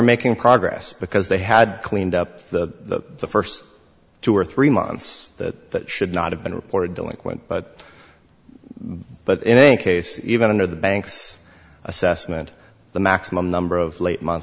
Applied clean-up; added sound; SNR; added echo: none; none; none; none.